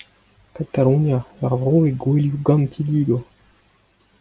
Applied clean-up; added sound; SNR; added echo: none; none; none; none.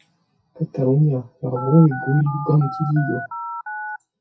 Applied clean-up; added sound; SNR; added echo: classical method WPE with log-MMSE.